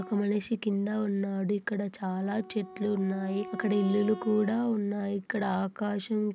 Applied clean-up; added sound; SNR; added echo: none; Wind instrument, woodwind instrument; 17 dB; none.